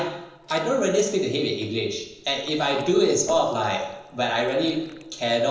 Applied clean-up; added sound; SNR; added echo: neural separator model SepFormer DNS4.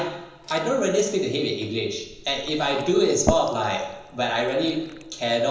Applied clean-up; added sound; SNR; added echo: none; Fill (with liquid) / Glass; 11 dB; reverberation time 0.9 s.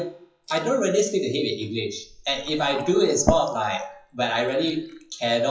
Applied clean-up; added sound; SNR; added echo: classical method WPE with log-MMSE.